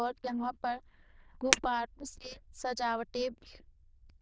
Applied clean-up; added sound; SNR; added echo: neural diffusion model UNIVERSE++.